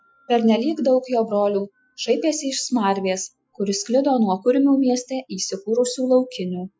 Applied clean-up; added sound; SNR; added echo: classical method Wiener filter.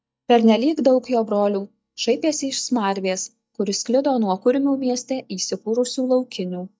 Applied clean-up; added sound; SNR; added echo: neural mask model DeepFilterNet 3.